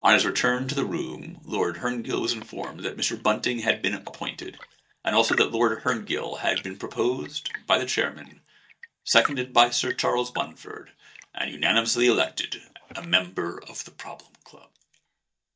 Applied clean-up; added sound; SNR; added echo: neural mask model DeepFilterNet 3.